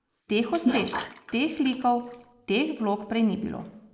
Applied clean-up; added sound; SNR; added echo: neural mask model Resemble Enhance denoiser.